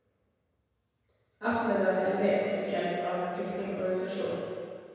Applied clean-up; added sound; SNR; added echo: none; none; none; reverberation time 1.9 s.